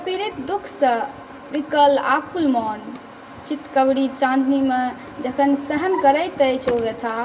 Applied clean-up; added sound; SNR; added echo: none; Drawer open or close; 20 dB; reverberation time 1.8 s.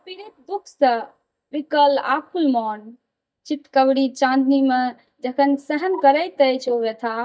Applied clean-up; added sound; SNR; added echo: neural mask model DeepFilterNet 3.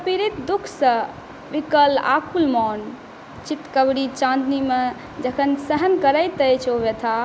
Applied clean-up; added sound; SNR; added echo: none; none; none; none.